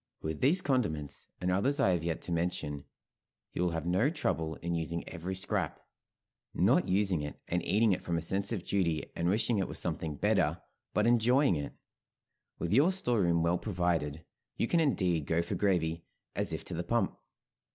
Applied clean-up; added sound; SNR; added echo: none; none; none; none.